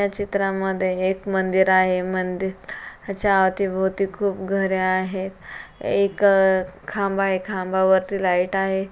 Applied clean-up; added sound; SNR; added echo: none; none; none; none.